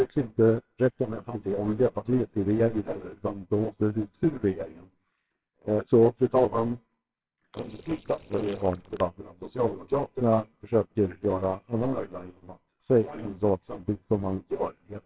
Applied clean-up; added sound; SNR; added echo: neural separator model SepFormer WHAMR!.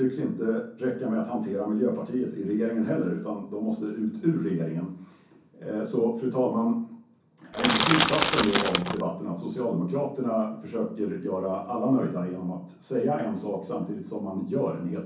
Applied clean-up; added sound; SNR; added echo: none; Crushing; -2 dB; reverberation time 0.6 s.